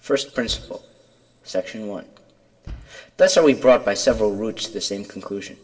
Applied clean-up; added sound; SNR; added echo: none; Bass drum; 19 dB; reverberation time 1.7 s.